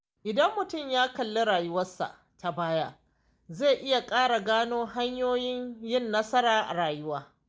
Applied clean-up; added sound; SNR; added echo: none; none; none; none.